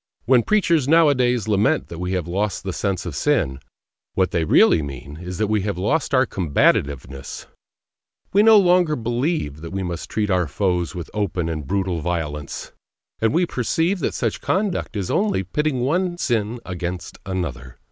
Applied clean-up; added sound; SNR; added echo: none; none; none; none.